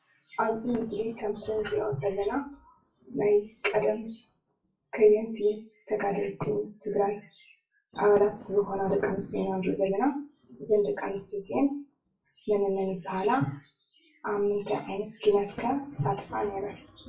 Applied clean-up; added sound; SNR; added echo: classical method WPE with log-MMSE.